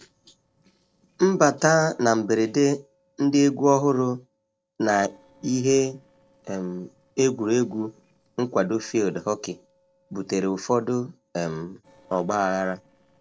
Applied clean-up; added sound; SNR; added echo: neural separator model SepFormer DNS4.